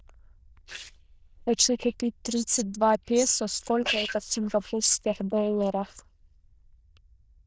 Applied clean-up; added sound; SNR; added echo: neural diffusion model UNIVERSE++.